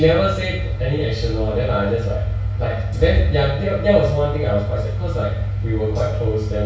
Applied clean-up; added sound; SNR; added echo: none; none; none; reverberation time 0.6 s.